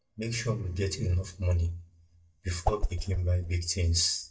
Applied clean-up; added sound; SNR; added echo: neural mask model DeepFilterNet 3.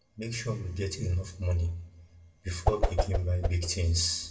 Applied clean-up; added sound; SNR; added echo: none; Whoosh, swoosh, swish; -1 dB; reverberation time 0.8 s.